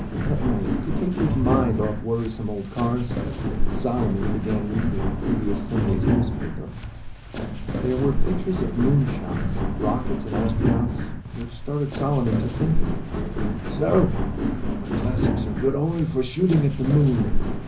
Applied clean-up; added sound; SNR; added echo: none; Walk, footsteps; -1 dB; reverberation time 0.5 s.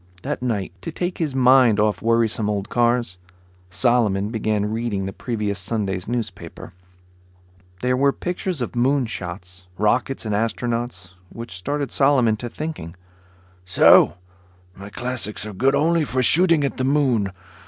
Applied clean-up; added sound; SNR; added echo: none; none; none; none.